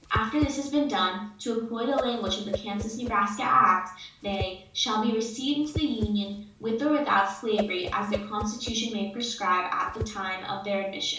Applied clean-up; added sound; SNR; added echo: none; Whoosh, swoosh, swish; 11 dB; reverberation time 1.2 s.